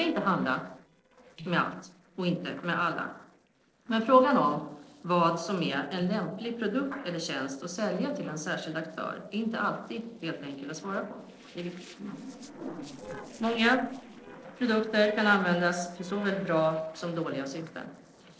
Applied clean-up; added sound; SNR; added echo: neural separator model SepFormer DNS4.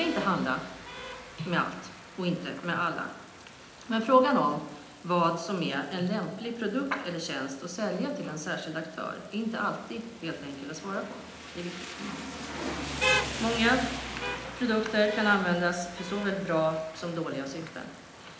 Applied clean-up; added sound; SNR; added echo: none; Rain; 9 dB; reverberation time 0.8 s.